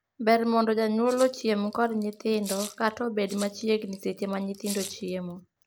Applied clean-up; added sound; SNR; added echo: none; Rattle (instrument); 16 dB; none.